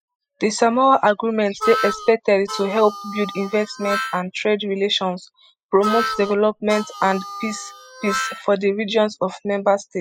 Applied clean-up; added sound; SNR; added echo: classical method spectral subtraction.